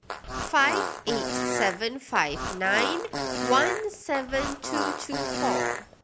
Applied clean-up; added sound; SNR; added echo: none; Fart; 2 dB; none.